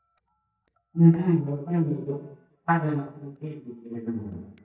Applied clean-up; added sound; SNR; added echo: neural mask model DeepFilterNet 3.